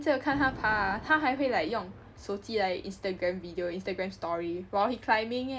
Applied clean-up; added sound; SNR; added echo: none; Thunder; 18 dB; none.